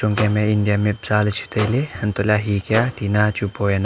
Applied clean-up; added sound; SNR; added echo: none; Microwave oven; 15 dB; none.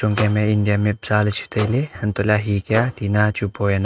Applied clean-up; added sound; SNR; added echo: neural mask model RNNoise.